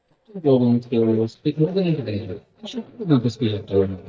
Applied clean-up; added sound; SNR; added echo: neural mask model DeepFilterNet 3.